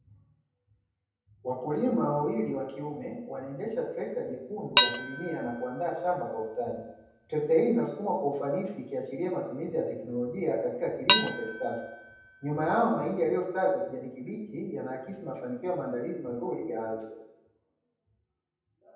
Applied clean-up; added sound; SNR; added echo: none; Dishes, pots, and pans; 1 dB; reverberation time 0.9 s.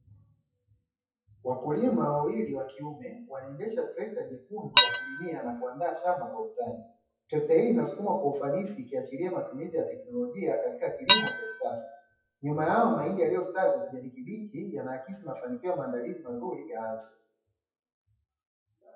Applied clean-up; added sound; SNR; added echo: classical method WPE with log-MMSE.